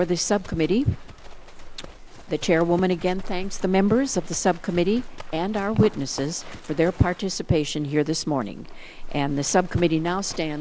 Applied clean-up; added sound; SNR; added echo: none; Livestock, farm animals, working animals; 11 dB; none.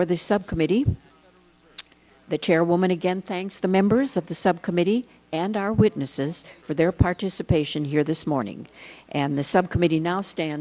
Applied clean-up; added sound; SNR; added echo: none; none; none; none.